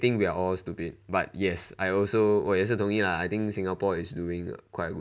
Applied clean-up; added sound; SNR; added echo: none; none; none; none.